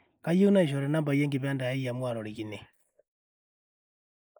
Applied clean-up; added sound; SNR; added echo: neural mask model Resemble Enhance denoiser.